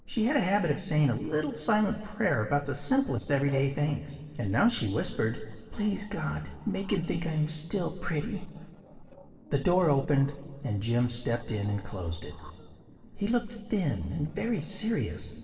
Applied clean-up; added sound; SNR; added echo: neural separator model SepFormer DNS4.